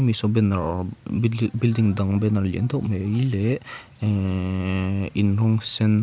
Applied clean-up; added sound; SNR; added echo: none; none; none; none.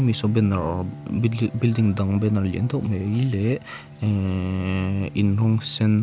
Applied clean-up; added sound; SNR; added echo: none; Bowed string instrument; 18 dB; none.